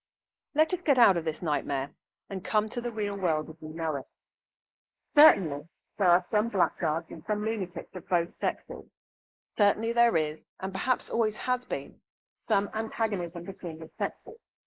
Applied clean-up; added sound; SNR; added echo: neural mask model Resemble Enhance denoiser.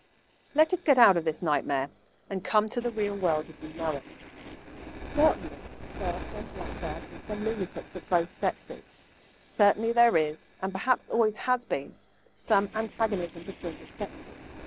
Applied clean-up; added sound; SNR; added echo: neural separator model SepFormer DNS4.